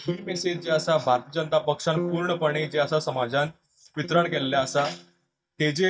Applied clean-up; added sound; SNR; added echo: neural mask model DeepFilterNet 3.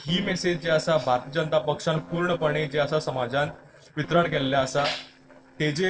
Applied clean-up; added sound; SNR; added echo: neural separator model SepFormer DNS4.